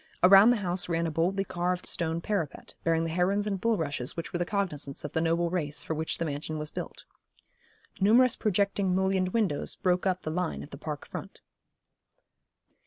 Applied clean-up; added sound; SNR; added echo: none; none; none; none.